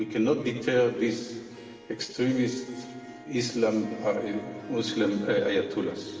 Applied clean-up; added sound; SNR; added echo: none; Harp; 16 dB; reverberation time 2.2 s.